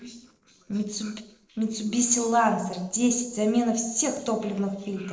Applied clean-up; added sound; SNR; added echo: neural separator model SepFormer DNS4.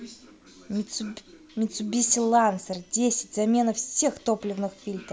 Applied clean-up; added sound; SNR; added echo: none; none; none; none.